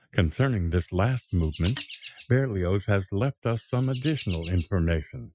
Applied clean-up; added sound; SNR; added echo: classical method Wiener filter.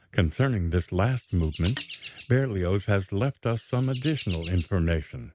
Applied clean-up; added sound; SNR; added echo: none; Chirp, tweet + Telephone; 17 dB; none.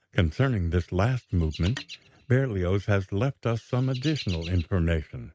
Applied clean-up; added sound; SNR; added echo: neural mask model RNNoise.